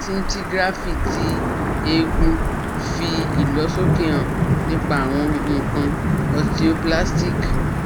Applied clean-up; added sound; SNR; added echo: none; Thunder / Wind / Rain; -4 dB; none.